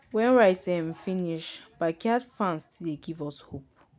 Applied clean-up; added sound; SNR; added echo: none; none; none; none.